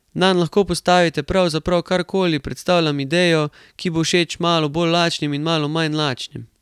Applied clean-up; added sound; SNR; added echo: none; none; none; none.